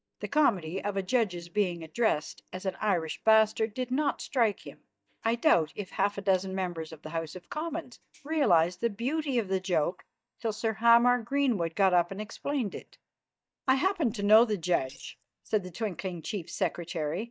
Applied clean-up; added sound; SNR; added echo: neural mask model DeepFilterNet 3.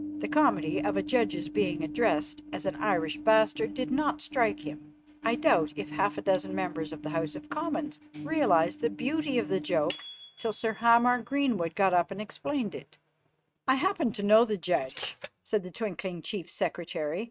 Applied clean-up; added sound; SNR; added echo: neural mask model RNNoise.